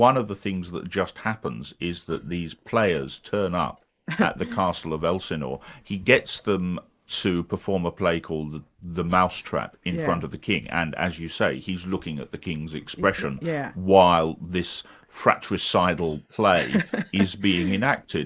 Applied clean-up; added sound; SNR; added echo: neural mask model Resemble Enhance denoiser.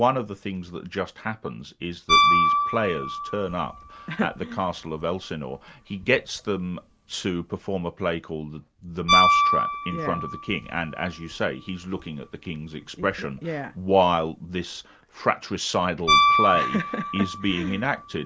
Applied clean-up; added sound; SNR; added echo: none; Piano; 0 dB; none.